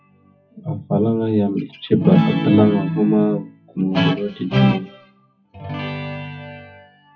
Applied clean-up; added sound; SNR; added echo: classical method WPE with log-MMSE.